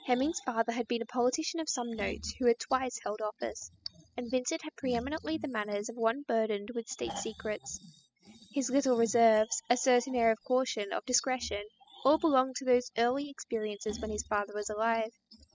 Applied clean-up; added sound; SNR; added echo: classical method spectral subtraction.